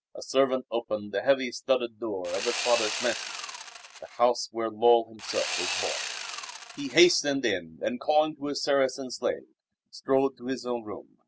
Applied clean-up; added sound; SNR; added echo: none; Sawing; 7 dB; none.